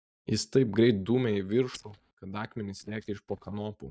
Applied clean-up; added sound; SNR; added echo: neural mask model DeepFilterNet 3.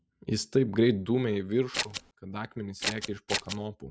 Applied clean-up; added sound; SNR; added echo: none; Scissors; 4 dB; none.